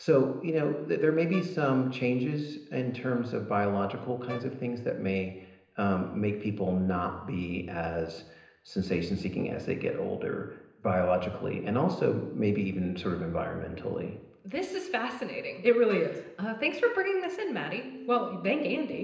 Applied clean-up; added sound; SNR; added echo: none; Wind instrument, woodwind instrument; 16 dB; reverberation time 0.9 s.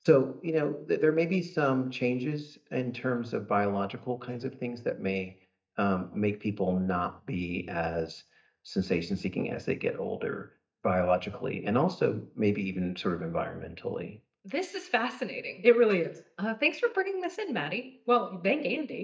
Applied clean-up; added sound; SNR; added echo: neural mask model DeepFilterNet 3.